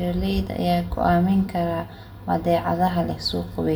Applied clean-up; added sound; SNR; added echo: none; none; none; reverberation time 0.4 s.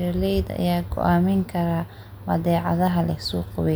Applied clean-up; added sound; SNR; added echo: none; none; none; none.